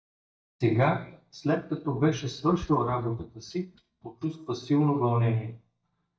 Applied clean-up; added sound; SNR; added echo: neural mask model DeepFilterNet 3.